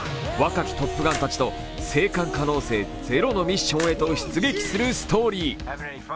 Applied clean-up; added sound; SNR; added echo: none; Splash, splatter; 16 dB; none.